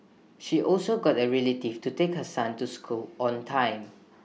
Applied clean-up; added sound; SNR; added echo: none; none; none; none.